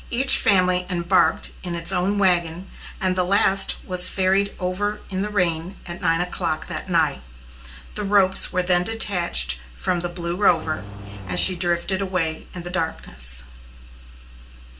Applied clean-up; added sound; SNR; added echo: none; Engine; 16 dB; reverberation time 0.3 s.